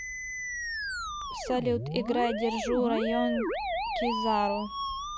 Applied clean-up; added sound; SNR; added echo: none; Musical instrument; 2 dB; none.